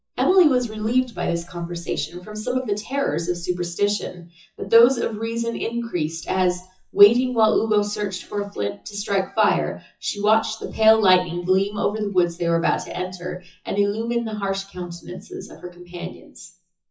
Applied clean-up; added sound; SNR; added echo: classical method WPE with log-MMSE.